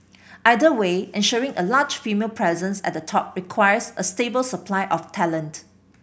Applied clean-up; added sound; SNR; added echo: none; none; none; none.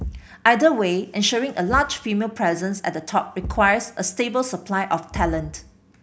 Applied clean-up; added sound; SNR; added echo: none; Thump, thud; 14 dB; none.